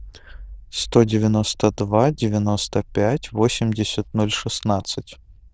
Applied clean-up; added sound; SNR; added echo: neural diffusion model UNIVERSE++.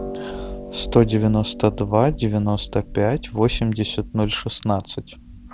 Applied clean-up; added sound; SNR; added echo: none; Harp; 12 dB; none.